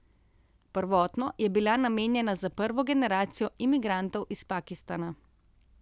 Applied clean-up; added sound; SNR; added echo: none; none; none; none.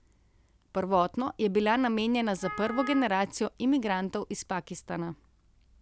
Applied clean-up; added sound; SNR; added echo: none; Wind instrument, woodwind instrument; 12 dB; none.